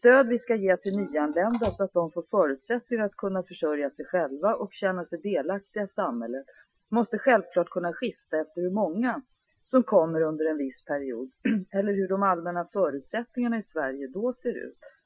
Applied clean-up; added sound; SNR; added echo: classical method Wiener filter.